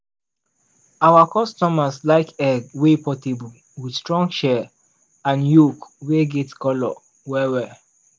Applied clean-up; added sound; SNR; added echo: none; none; none; none.